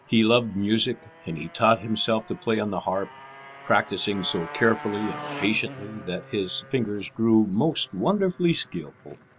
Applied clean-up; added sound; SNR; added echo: none; Motorcycle; 17 dB; none.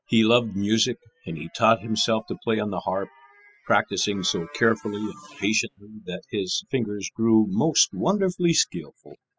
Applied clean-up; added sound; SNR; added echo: classical method spectral subtraction.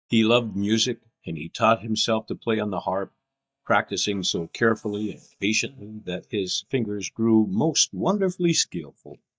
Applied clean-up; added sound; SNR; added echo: neural mask model DeepFilterNet 3.